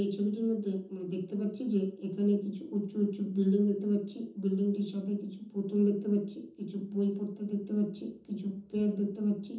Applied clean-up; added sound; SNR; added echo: none; none; none; reverberation time 0.6 s.